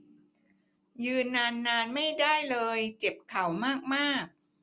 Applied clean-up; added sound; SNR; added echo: none; none; none; none.